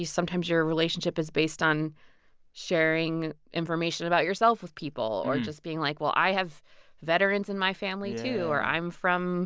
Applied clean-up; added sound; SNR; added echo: none; none; none; none.